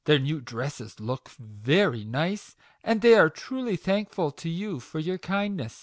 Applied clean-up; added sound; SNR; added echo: none; none; none; none.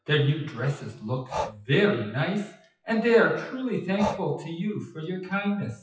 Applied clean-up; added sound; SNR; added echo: classical method WPE with log-MMSE.